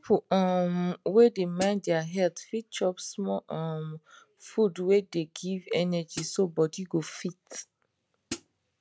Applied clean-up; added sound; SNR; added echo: none; Hi-hat; 11 dB; none.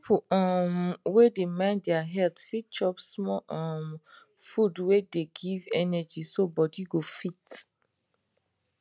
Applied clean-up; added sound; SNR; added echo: none; none; none; none.